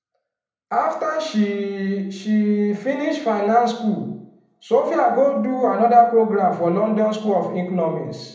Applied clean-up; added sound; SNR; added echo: none; none; none; reverberation time 0.7 s.